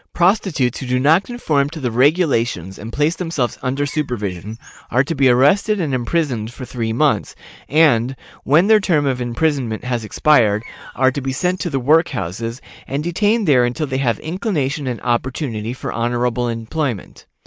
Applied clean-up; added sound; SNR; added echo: neural mask model DeepFilterNet 3.